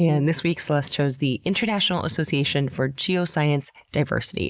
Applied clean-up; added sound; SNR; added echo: neural mask model Resemble Enhance denoiser.